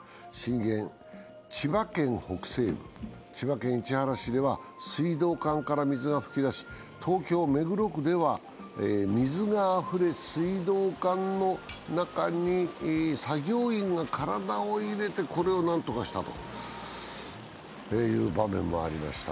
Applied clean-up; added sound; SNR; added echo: none; none; none; none.